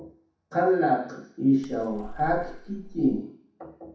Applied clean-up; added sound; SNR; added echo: none; Splash, splatter; 13 dB; reverberation time 0.7 s.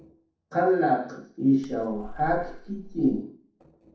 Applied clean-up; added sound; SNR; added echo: neural separator model SepFormer DNS4.